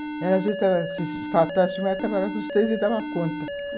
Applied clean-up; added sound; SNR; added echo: none; Alarm; 7 dB; none.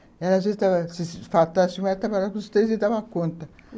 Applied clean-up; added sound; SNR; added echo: none; none; none; none.